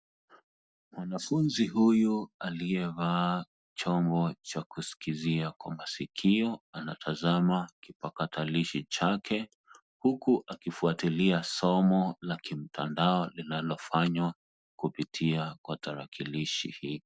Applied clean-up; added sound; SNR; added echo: none; none; none; none.